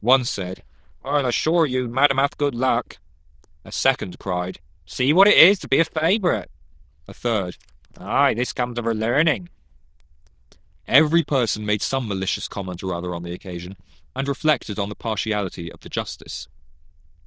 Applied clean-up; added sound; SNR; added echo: neural diffusion model UNIVERSE++.